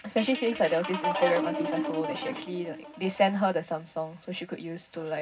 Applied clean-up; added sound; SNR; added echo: none; Guitar; 4 dB; reverberation time 0.4 s.